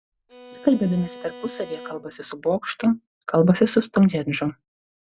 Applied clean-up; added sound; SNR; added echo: none; Bowed string instrument; 18 dB; none.